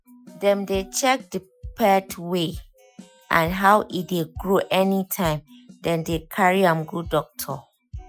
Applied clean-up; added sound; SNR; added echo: classical method Wiener filter.